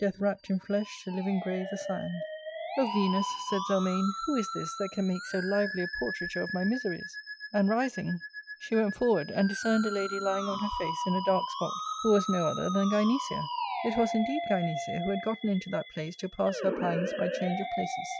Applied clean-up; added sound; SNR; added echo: classical method Wiener filter.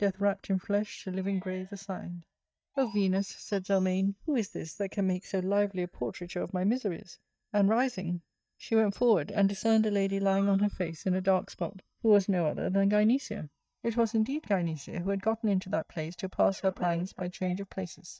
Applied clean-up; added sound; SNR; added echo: neural mask model DeepFilterNet 3.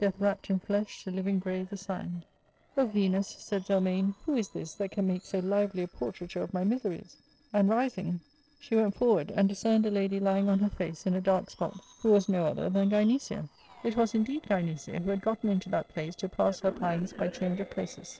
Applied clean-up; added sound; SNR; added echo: neural separator model SepFormer DNS4.